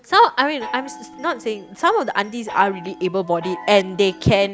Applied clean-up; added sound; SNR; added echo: none; Chime; 17 dB; none.